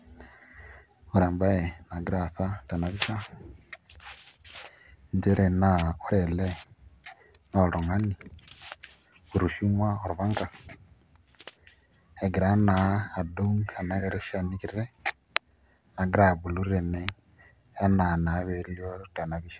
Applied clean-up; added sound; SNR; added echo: none; none; none; none.